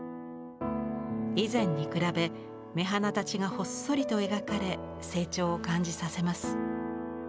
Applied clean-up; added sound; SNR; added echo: none; none; none; none.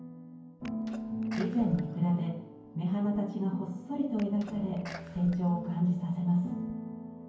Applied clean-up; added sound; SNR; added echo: none; Sneeze; 19 dB; reverberation time 0.9 s.